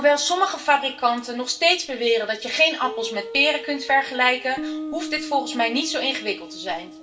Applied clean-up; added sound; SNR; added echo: none; Guitar; 14 dB; reverberation time 0.2 s.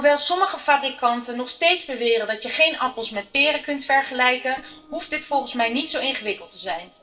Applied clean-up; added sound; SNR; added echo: neural separator model SepFormer DNS4.